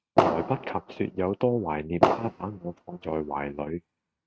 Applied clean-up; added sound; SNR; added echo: neural mask model RNNoise.